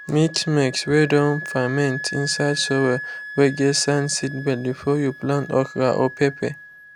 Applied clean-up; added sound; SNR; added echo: none; Wind instrument, woodwind instrument; 13 dB; none.